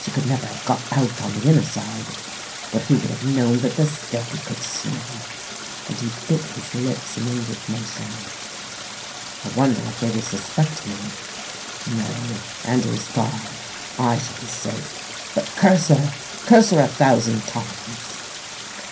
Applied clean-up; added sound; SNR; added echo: none; Stream; 10 dB; reverberation time 0.3 s.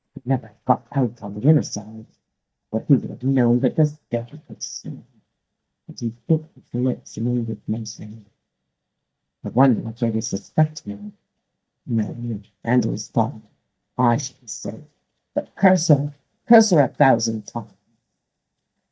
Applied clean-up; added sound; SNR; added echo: neural mask model DeepFilterNet 3.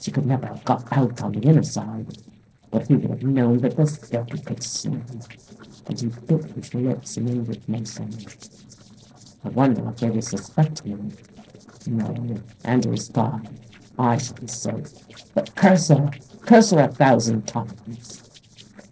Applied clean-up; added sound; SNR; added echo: neural separator model SepFormer DNS4.